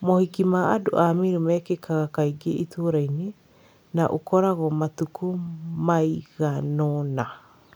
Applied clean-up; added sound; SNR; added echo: none; none; none; none.